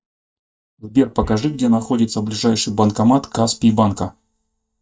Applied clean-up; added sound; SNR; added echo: neural mask model DeepFilterNet 3.